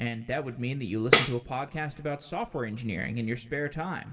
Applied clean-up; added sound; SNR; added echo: none; Tambourine; -3 dB; reverberation time 2.9 s.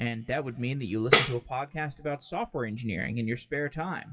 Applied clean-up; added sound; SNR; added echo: classical method WPE with log-MMSE.